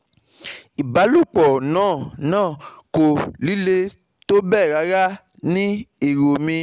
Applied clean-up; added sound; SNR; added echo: none; none; none; none.